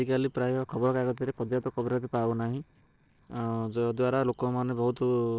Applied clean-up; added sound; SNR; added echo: neural separator model SepFormer DNS4.